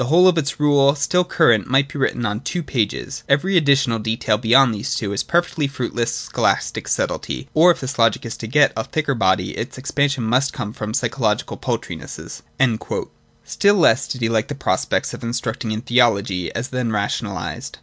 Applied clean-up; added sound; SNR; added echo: none; none; none; none.